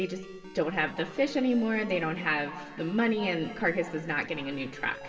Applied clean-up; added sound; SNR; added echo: none; Ringtone; 20 dB; reverberation time 2.2 s.